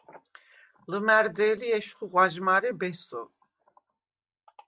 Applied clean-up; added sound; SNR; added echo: none; none; none; none.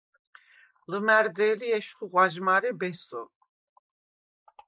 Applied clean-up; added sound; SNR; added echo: neural mask model Resemble Enhance denoiser.